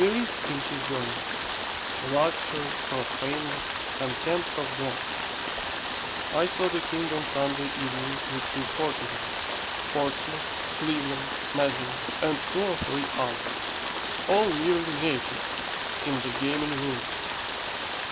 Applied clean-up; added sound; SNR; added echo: none; Rain; -2 dB; none.